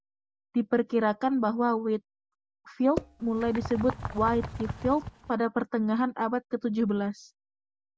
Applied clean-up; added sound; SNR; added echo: none; Percussion + Bird; 8 dB; none.